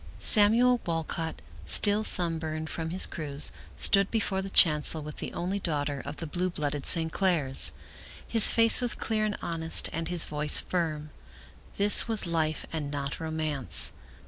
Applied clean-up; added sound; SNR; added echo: none; Tambourine; 16 dB; none.